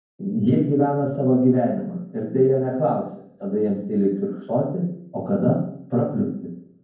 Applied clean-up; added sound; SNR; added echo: none; none; none; reverberation time 0.9 s.